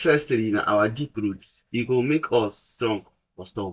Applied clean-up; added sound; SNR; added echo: neural mask model DeepFilterNet 3.